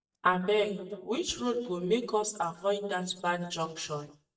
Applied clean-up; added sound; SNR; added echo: neural mask model DeepFilterNet 3.